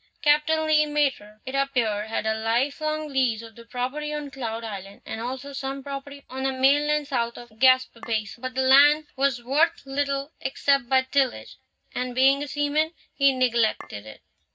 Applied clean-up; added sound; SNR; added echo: none; Chink, clink; 17 dB; reverberation time 0.4 s.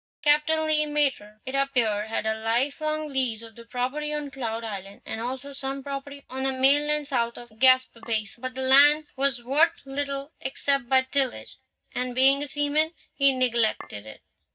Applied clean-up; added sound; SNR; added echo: neural mask model DeepFilterNet 3.